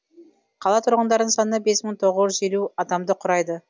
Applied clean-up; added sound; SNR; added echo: none; none; none; none.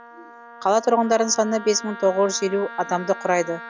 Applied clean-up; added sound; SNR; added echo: none; Wind instrument, woodwind instrument; 16 dB; none.